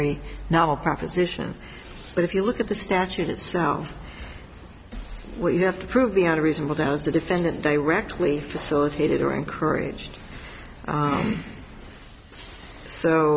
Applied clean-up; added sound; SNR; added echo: none; none; none; none.